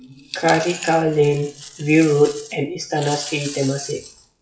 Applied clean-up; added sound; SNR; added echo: classical method WPE with log-MMSE.